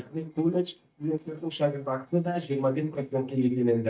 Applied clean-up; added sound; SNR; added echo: neural mask model DeepFilterNet 3.